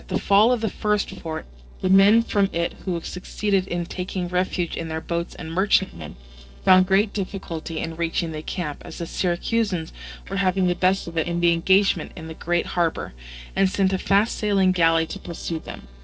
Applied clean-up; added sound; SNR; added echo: neural separator model SepFormer DNS4.